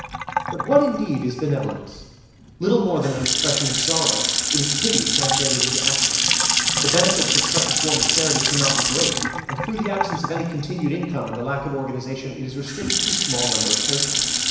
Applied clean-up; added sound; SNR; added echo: none; Sink (filling or washing) / Water tap, faucet / Splash, splatter; -3 dB; reverberation time 1.0 s.